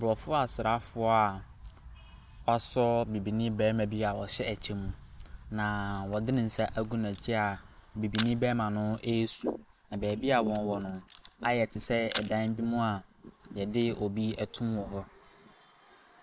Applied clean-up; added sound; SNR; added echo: none; Camera; 16 dB; none.